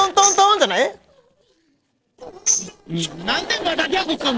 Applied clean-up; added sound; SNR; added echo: neural separator model SepFormer DNS4.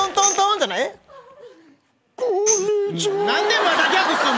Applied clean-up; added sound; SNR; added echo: none; Tambourine; 8 dB; none.